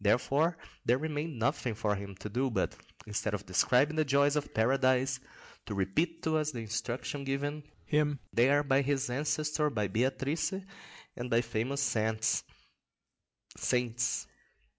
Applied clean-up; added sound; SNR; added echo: none; none; none; none.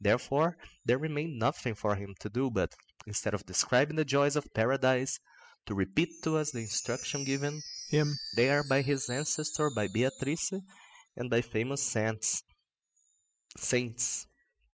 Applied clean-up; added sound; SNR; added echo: classical method spectral subtraction.